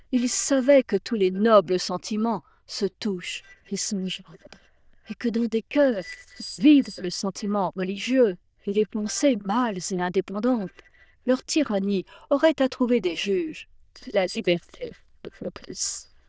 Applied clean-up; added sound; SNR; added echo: neural diffusion model UNIVERSE++.